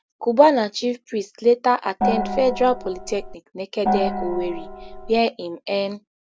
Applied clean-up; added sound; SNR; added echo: none; Gong; 4 dB; none.